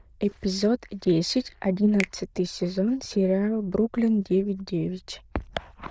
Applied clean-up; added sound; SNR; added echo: neural diffusion model UNIVERSE++.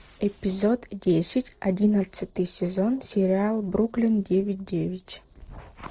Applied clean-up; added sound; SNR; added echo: neural separator model SepFormer DNS4.